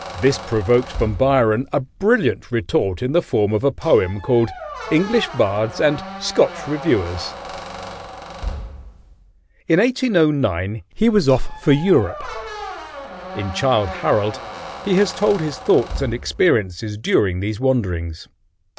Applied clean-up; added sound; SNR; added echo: none; Squeak; 14 dB; none.